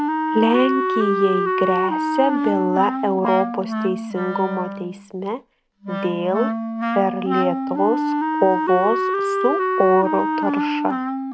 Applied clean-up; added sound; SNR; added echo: none; Wind instrument, woodwind instrument; 0 dB; none.